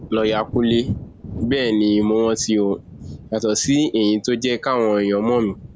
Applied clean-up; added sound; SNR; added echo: none; Thunder / Wind; 14 dB; none.